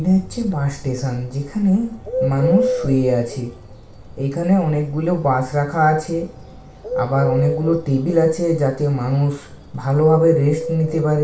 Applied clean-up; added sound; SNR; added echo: none; Bird; 10 dB; reverberation time 0.4 s.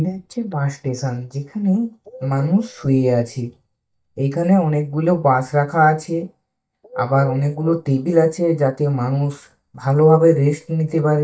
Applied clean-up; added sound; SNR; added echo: neural mask model DeepFilterNet 3.